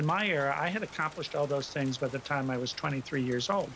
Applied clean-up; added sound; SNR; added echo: none; Rain; 19 dB; none.